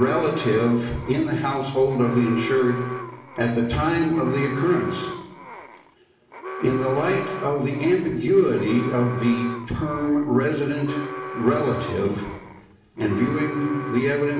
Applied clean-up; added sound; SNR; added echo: none; Alarm; 12 dB; reverberation time 1.1 s.